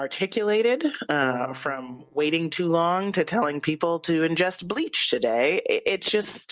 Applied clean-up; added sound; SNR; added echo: neural mask model DeepFilterNet 3.